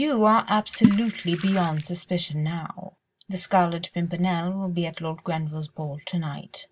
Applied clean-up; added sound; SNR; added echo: none; Water / Splash, splatter; 3 dB; none.